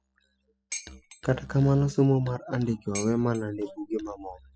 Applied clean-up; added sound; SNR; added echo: classical method spectral subtraction.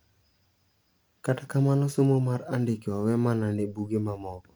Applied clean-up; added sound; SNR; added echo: none; none; none; none.